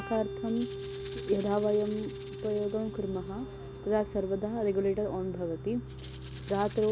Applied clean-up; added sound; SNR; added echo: none; Rattle (instrument) + Organ; 10 dB; none.